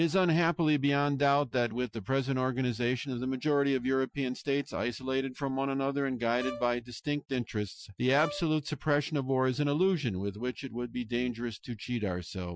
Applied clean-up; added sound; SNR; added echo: classical method Wiener filter.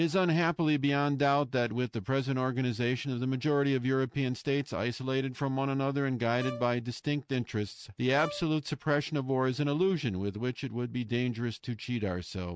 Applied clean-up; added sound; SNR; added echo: neural mask model RNNoise.